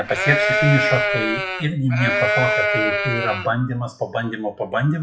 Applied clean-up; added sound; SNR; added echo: classical method WPE with log-MMSE.